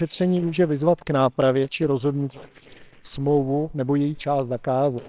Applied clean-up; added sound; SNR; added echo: neural separator model SepFormer WHAMR!.